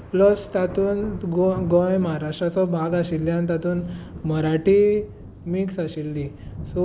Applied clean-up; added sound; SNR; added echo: none; Thunder; 15 dB; none.